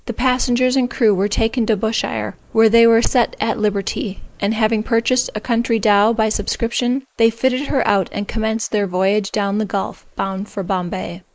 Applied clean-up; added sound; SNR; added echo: neural mask model Resemble Enhance denoiser.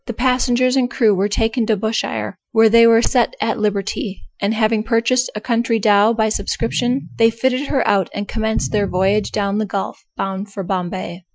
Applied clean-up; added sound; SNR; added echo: classical method Wiener filter.